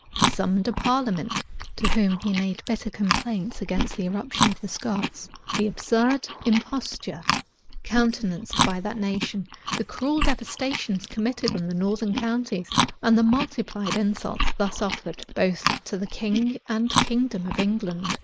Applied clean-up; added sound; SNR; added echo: neural mask model Resemble Enhance denoiser.